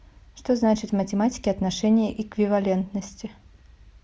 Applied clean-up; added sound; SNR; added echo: none; none; none; none.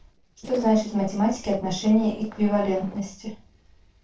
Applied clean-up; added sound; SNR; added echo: neural separator model SepFormer DNS4.